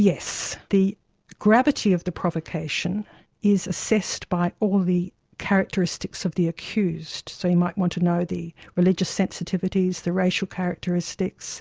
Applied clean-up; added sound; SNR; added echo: none; none; none; none.